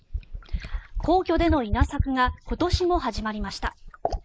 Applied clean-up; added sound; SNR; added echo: neural mask model Resemble Enhance denoiser.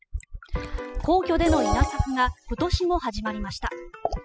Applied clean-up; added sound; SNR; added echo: classical method spectral subtraction.